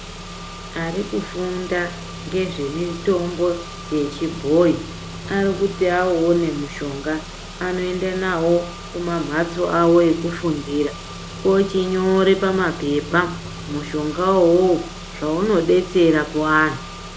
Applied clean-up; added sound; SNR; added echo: none; Engine / Car; 13 dB; none.